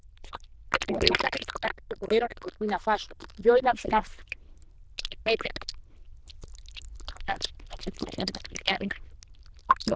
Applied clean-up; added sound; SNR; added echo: neural diffusion model UNIVERSE++.